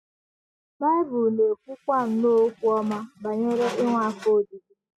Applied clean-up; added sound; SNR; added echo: classical method spectral subtraction.